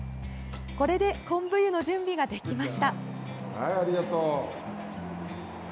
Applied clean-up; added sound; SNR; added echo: none; none; none; none.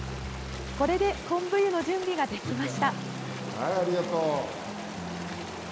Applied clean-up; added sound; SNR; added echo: none; Stream; 11 dB; none.